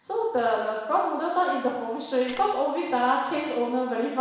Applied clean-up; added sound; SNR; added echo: none; Tap; 14 dB; reverberation time 1.1 s.